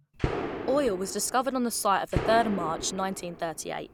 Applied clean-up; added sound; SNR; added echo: none; Gunshot, gunfire; 7 dB; none.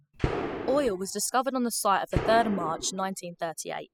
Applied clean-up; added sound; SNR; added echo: classical method spectral subtraction.